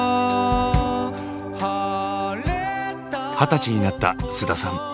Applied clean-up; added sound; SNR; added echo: none; none; none; none.